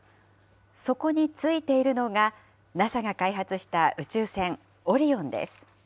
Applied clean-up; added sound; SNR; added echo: none; none; none; none.